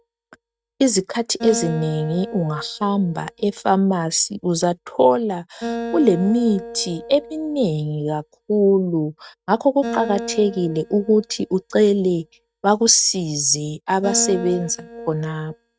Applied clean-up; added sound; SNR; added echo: neural mask model RNNoise.